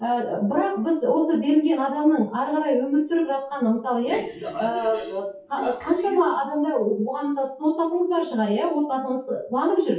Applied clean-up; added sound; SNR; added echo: classical method WPE with log-MMSE.